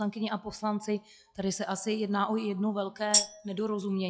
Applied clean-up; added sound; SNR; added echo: classical method log-MMSE.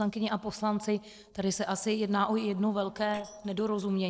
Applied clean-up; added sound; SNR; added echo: neural separator model SepFormer DNS4.